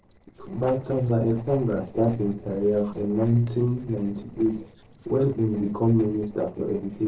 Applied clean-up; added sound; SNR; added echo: neural separator model SepFormer DNS4.